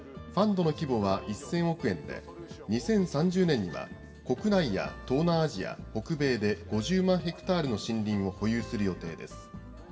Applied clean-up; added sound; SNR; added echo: none; none; none; reverberation time 1.4 s.